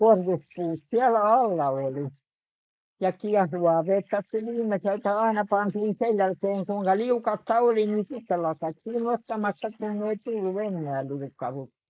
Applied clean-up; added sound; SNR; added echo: neural mask model Resemble Enhance denoiser.